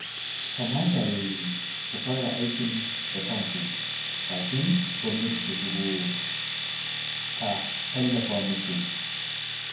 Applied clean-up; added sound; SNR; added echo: none; Domestic sounds, home sounds; 1 dB; reverberation time 0.9 s.